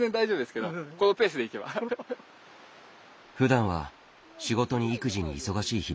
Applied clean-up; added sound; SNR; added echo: none; none; none; none.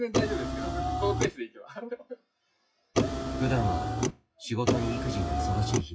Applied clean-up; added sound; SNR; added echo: classical method WPE with log-MMSE.